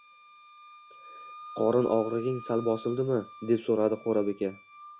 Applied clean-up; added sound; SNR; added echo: none; Wind instrument, woodwind instrument; 17 dB; none.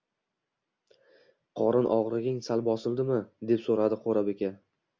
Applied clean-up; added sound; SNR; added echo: none; none; none; none.